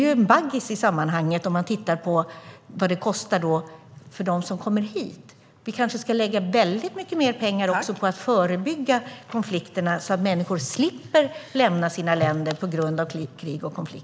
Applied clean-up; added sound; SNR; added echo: none; none; none; none.